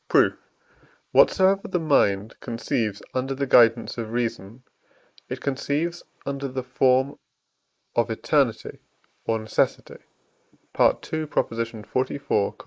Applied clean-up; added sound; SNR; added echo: neural mask model Resemble Enhance denoiser.